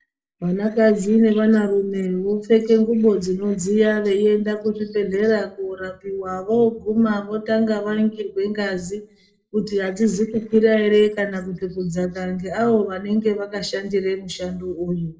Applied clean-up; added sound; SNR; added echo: neural separator model SepFormer DNS4.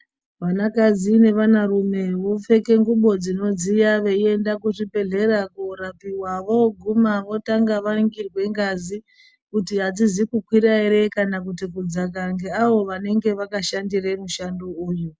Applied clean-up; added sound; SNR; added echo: none; none; none; none.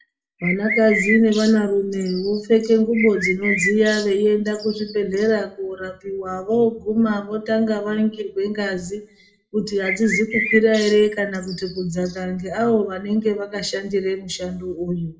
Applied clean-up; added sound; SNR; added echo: none; Bird; 7 dB; reverberation time 0.4 s.